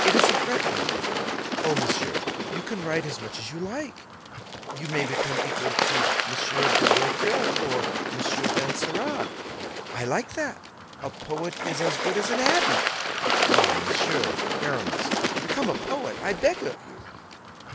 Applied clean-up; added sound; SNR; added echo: none; Water / Bird; -4 dB; none.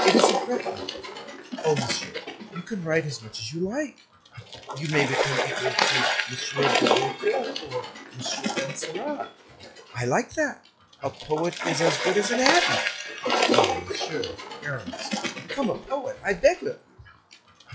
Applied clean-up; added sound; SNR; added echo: classical method log-MMSE.